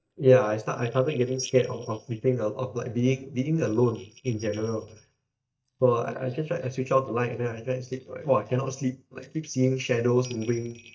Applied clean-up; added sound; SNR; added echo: neural mask model DeepFilterNet 3.